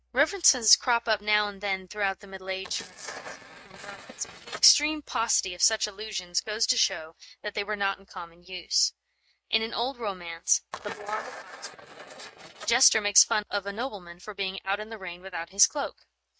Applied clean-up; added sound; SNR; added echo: neural mask model RNNoise.